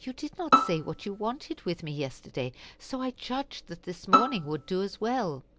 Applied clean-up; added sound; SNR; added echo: none; Bowed string instrument; -4 dB; none.